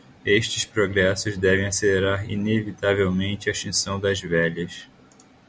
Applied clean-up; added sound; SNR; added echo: none; none; none; none.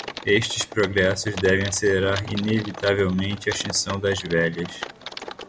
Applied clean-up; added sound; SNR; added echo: none; Typing; 13 dB; none.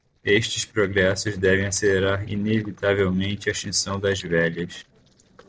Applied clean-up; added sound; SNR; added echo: neural separator model SepFormer DNS4.